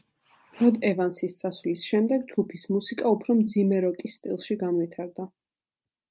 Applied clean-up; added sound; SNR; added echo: none; none; none; none.